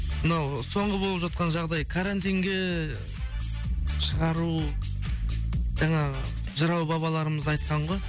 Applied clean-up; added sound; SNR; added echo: none; none; none; none.